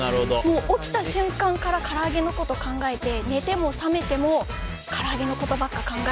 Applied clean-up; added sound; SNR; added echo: none; none; none; none.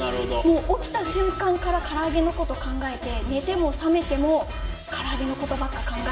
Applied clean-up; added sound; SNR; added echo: none; Wind instrument, woodwind instrument; 15 dB; reverberation time 1.5 s.